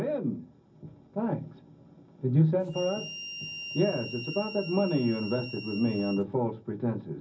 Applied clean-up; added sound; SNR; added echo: none; Harmonica; 11 dB; reverberation time 0.4 s.